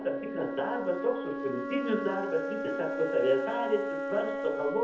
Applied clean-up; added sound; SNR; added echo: none; Wind instrument, woodwind instrument; 4 dB; reverberation time 0.7 s.